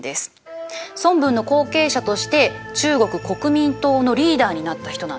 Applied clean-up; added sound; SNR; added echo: none; none; none; none.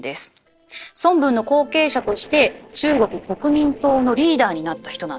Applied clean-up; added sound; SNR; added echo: neural separator model SepFormer DNS4.